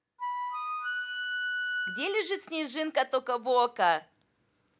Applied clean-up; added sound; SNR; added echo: none; Wind instrument, woodwind instrument; 3 dB; none.